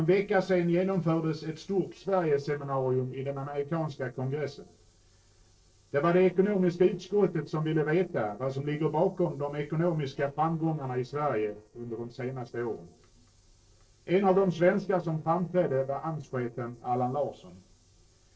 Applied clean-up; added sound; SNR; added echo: neural separator model SepFormer DNS4.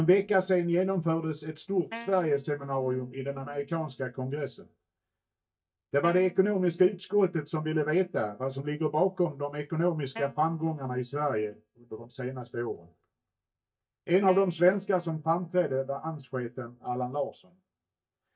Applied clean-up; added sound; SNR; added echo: neural mask model DeepFilterNet 3.